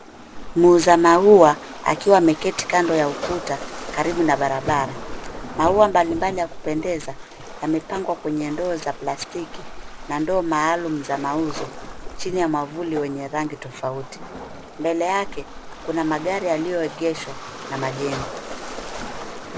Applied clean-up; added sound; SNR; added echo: none; Waves, surf; 12 dB; none.